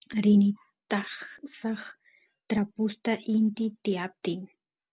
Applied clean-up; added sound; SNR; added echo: none; none; none; none.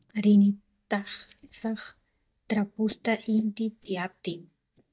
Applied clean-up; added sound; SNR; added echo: neural mask model DeepFilterNet 3.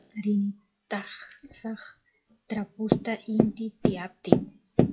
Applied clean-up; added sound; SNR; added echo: classical method WPE with log-MMSE.